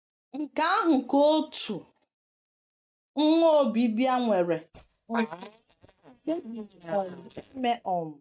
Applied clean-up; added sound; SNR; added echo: neural mask model DeepFilterNet 3.